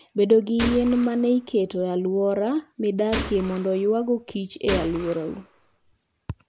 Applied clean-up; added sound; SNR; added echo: none; Gunshot, gunfire; 10 dB; none.